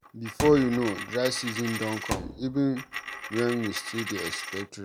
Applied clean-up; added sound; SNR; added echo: none; Coin (dropping) + Thump, thud; 8 dB; none.